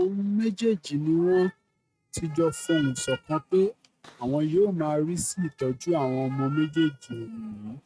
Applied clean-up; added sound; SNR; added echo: neural mask model RNNoise.